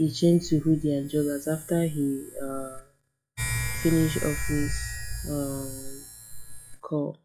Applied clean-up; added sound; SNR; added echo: classical method log-MMSE.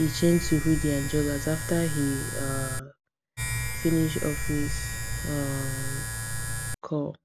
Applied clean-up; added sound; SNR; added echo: none; Domestic sounds, home sounds; 3 dB; none.